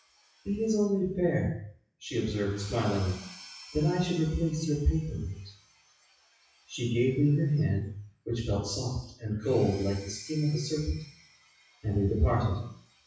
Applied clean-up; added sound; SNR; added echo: classical method WPE with log-MMSE.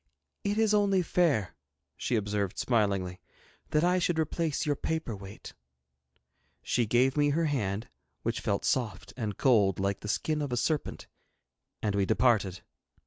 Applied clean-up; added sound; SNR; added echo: none; none; none; none.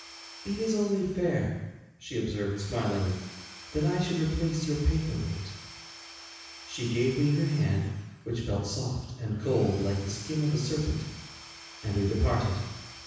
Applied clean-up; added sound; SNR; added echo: none; Tools / Domestic sounds, home sounds; 18 dB; reverberation time 1.1 s.